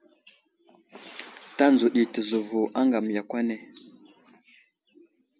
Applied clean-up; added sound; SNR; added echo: none; none; none; none.